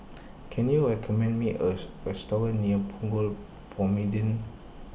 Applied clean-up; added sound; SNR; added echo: none; none; none; none.